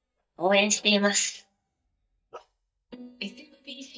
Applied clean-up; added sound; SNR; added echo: neural mask model DeepFilterNet 3.